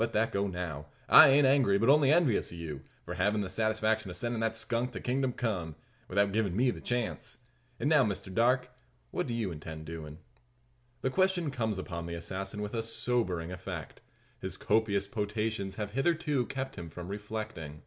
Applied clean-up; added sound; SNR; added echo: none; none; none; none.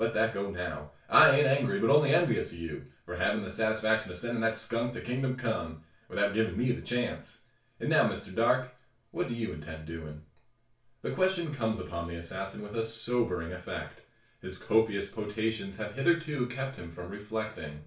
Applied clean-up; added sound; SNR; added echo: none; none; none; reverberation time 0.3 s.